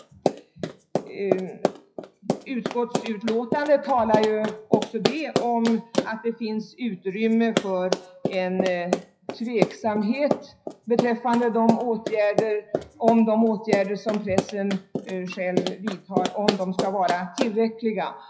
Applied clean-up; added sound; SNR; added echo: classical method WPE with log-MMSE.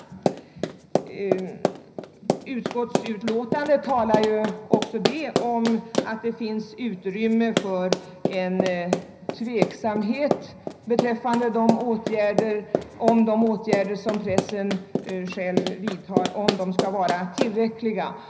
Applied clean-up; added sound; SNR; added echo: none; Run; 3 dB; reverberation time 0.5 s.